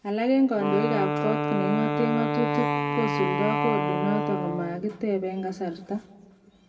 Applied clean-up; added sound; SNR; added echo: none; Wind instrument, woodwind instrument; 1 dB; reverberation time 1.1 s.